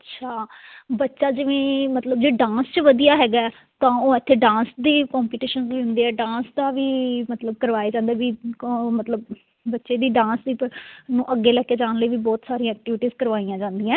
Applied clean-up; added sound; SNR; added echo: none; none; none; none.